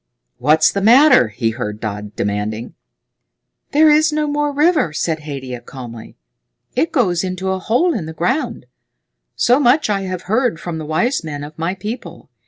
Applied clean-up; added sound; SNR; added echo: none; none; none; none.